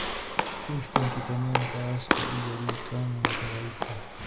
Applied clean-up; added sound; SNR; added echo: none; Walk, footsteps / Slam; -1 dB; reverberation time 0.2 s.